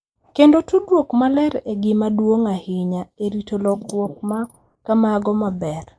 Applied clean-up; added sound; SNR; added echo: neural mask model Resemble Enhance denoiser.